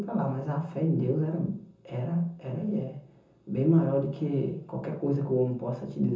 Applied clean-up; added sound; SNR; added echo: none; none; none; reverberation time 0.6 s.